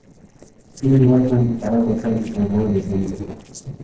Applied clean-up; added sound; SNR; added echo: neural separator model SepFormer DNS4.